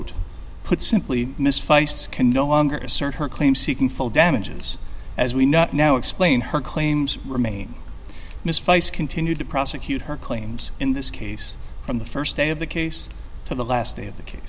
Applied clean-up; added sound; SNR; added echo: none; Tick; 8 dB; none.